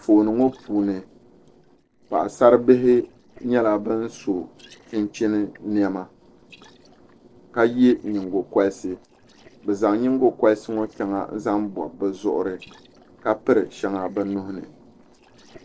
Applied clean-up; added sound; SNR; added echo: neural separator model SepFormer DNS4.